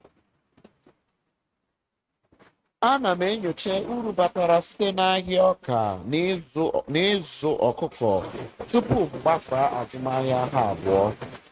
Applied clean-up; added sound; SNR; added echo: neural mask model RNNoise.